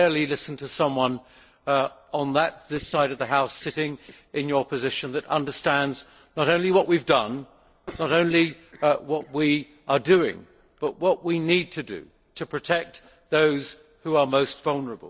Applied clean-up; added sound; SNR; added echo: neural separator model SepFormer DNS4.